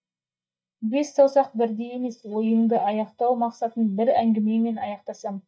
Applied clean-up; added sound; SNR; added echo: neural mask model DeepFilterNet 3.